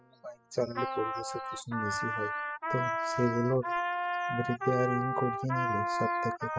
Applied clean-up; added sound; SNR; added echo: classical method spectral subtraction.